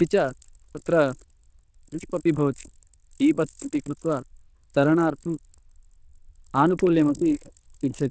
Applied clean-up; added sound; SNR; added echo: neural diffusion model UNIVERSE++.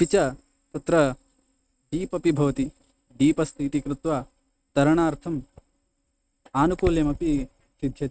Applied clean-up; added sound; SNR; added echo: neural mask model RNNoise.